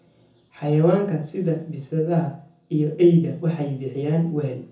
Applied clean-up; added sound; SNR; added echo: none; none; none; reverberation time 0.5 s.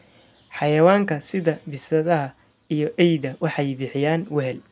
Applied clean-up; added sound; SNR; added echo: none; none; none; none.